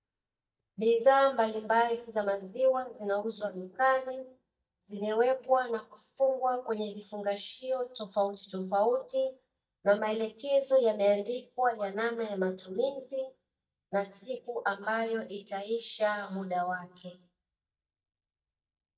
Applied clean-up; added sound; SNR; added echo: neural mask model DeepFilterNet 3.